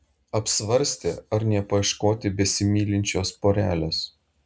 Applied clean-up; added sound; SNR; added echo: none; none; none; none.